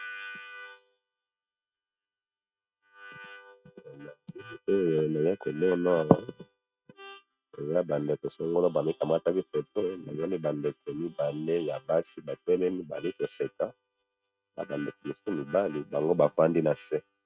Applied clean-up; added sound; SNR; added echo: neural mask model RNNoise.